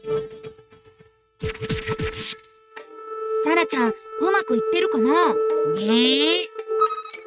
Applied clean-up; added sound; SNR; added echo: neural mask model RNNoise.